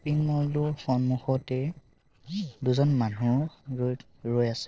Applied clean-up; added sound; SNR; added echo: neural separator model SepFormer DNS4.